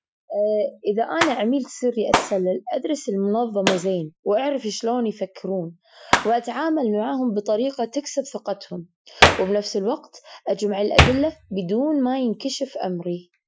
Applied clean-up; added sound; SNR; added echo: classical method Wiener filter.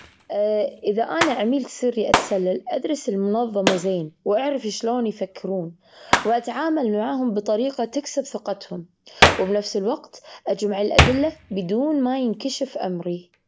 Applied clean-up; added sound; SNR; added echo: none; Hands; 4 dB; none.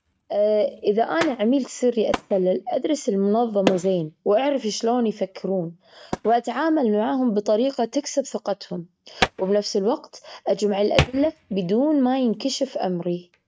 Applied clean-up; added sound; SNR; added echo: neural mask model RNNoise.